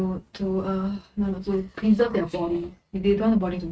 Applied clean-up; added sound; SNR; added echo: neural mask model RNNoise.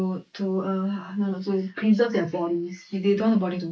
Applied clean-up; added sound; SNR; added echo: neural mask model Resemble Enhance denoiser.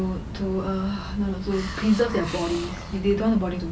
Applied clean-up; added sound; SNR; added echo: none; Hiss; 15 dB; none.